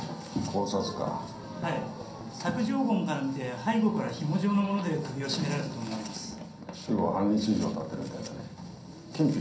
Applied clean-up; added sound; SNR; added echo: none; Strum; 16 dB; reverberation time 0.6 s.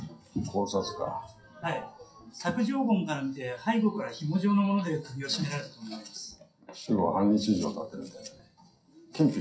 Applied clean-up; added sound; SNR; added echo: classical method WPE with log-MMSE.